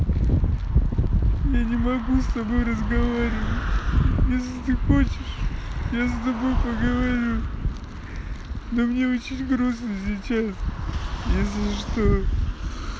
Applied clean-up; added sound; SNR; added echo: none; none; none; none.